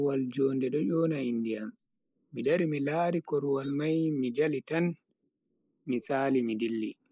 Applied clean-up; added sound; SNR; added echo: neural mask model Resemble Enhance denoiser.